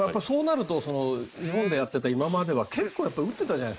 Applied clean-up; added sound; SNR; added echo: neural mask model Resemble Enhance denoiser.